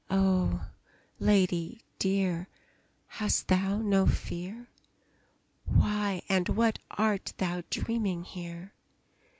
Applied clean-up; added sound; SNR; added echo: none; none; none; none.